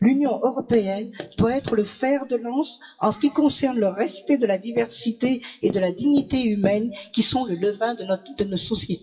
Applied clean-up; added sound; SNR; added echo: classical method WPE with log-MMSE.